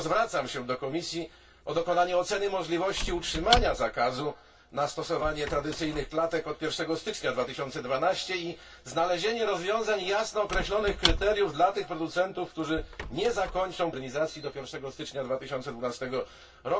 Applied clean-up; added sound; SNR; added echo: none; Squeak / Wood; 9 dB; reverberation time 0.2 s.